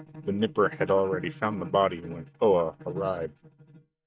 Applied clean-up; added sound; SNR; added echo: neural mask model DeepFilterNet 3.